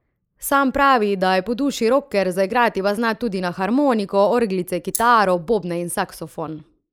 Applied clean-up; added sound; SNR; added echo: neural mask model Resemble Enhance denoiser.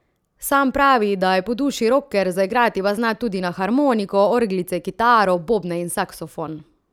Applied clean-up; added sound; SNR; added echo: none; none; none; none.